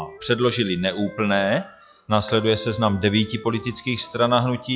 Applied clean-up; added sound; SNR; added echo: classical method log-MMSE.